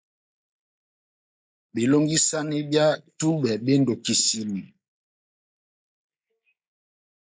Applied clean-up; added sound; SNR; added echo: neural mask model Resemble Enhance denoiser.